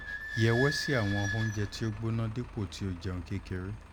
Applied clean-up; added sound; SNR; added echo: none; Squeak / Idling; 8 dB; none.